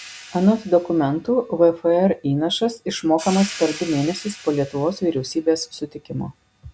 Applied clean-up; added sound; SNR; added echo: none; Hi-hat; 19 dB; none.